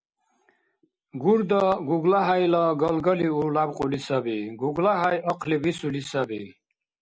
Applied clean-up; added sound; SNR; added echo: none; none; none; none.